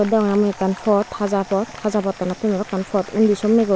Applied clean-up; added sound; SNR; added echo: none; Applause + Applause; 19 dB; none.